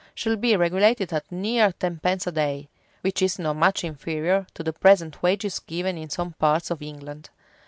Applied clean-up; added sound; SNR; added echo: none; none; none; none.